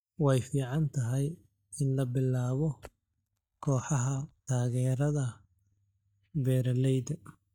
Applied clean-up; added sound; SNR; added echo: neural mask model DeepFilterNet 3.